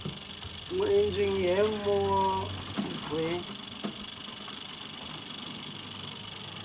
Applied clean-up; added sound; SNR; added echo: none; Engine; 7 dB; none.